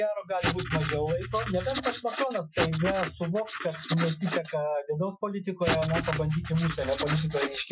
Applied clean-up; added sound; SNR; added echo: classical method Wiener filter.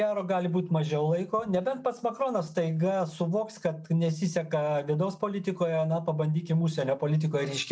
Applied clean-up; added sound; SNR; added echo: none; none; none; none.